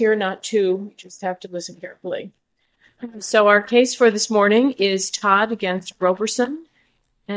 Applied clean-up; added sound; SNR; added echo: neural mask model DeepFilterNet 3.